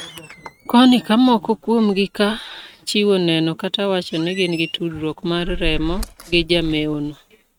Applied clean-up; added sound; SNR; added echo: neural mask model RNNoise.